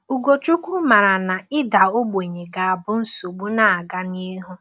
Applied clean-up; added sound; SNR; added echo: none; none; none; none.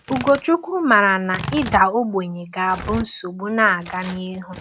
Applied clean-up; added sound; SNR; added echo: none; Tearing; 14 dB; none.